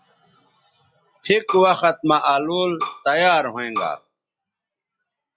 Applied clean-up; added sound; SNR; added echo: classical method log-MMSE.